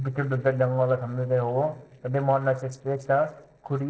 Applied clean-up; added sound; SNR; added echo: neural separator model SepFormer DNS4.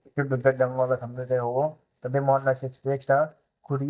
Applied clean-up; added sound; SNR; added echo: neural mask model DeepFilterNet 3.